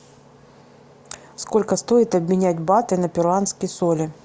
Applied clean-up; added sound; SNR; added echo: none; none; none; none.